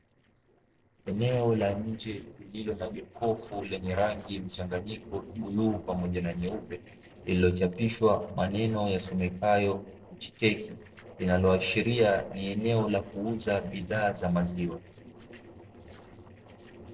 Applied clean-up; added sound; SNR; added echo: neural separator model SepFormer DNS4.